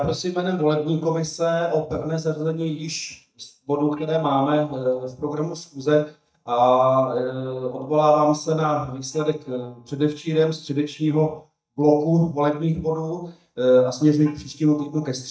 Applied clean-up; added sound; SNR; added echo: neural mask model DeepFilterNet 3.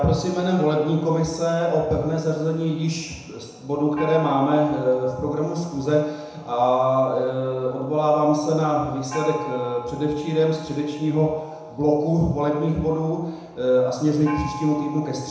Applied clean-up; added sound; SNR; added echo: none; Gong; 17 dB; reverberation time 1.0 s.